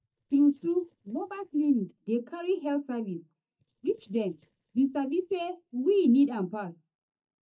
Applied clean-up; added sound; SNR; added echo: neural mask model DeepFilterNet 3.